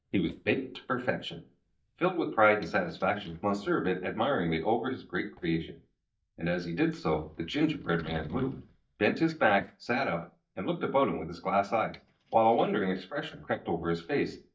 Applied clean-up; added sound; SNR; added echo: neural mask model DeepFilterNet 3.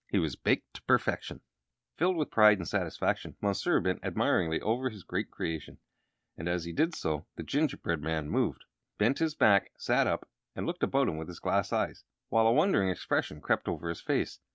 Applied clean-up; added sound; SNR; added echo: none; none; none; none.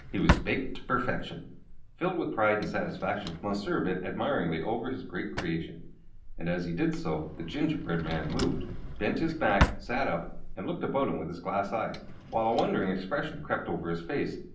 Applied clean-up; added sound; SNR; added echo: none; Drawer open or close; 5 dB; reverberation time 0.6 s.